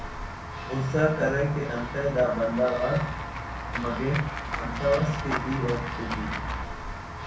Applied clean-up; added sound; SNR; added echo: none; Walk, footsteps / Run / Bell; 5 dB; reverberation time 0.6 s.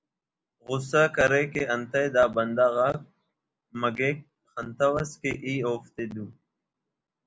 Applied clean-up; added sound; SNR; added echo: none; none; none; none.